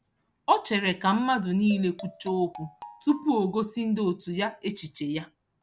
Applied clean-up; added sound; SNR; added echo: none; Marimba, xylophone; 18 dB; none.